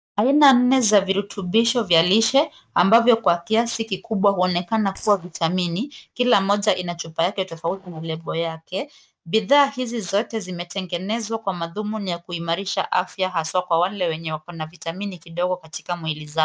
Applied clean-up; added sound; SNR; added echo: neural mask model DeepFilterNet 3.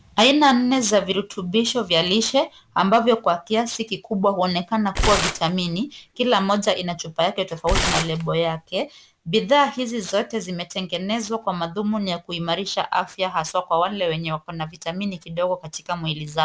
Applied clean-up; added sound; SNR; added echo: none; Tearing; 3 dB; none.